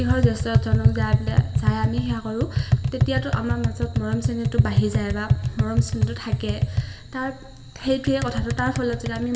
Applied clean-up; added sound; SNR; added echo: none; Tap; -4 dB; reverberation time 2.7 s.